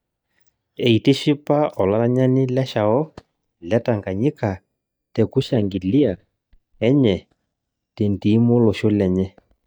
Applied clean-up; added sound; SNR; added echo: neural mask model DeepFilterNet 3.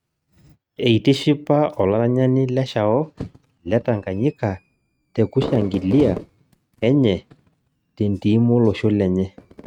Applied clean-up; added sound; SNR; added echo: neural mask model RNNoise.